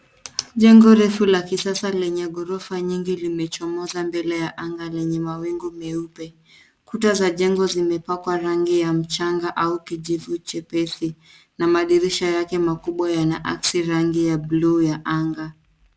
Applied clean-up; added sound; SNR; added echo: none; none; none; none.